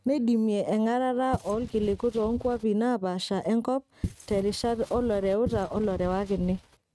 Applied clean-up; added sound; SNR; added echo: neural mask model RNNoise.